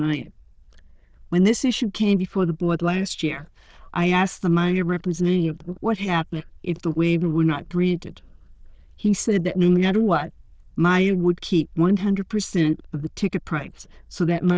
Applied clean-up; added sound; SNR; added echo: neural diffusion model UNIVERSE++.